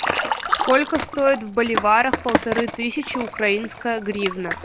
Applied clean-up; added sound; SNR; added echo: none; Liquid + Skateboard; 4 dB; none.